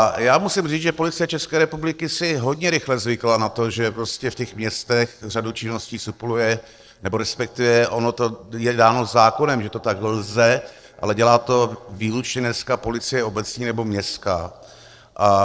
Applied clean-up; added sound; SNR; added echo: neural separator model SepFormer DNS4.